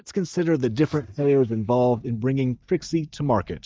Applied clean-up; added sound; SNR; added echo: neural mask model DeepFilterNet 3.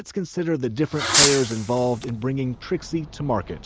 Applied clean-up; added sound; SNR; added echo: none; Fireworks; 0 dB; none.